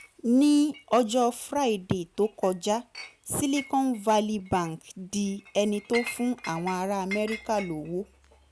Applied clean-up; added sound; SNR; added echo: none; Chink, clink; 17 dB; none.